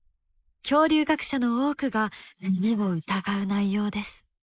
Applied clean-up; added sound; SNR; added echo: neural mask model Resemble Enhance denoiser.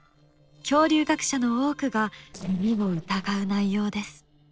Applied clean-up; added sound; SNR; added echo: neural separator model SepFormer DNS4.